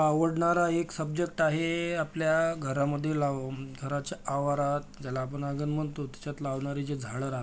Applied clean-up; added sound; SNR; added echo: none; none; none; none.